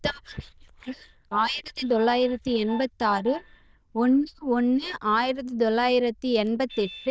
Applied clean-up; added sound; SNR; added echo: neural diffusion model UNIVERSE++.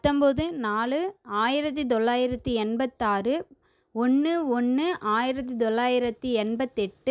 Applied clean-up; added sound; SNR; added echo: none; none; none; none.